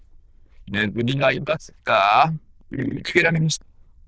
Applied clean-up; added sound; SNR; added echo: neural diffusion model UNIVERSE++.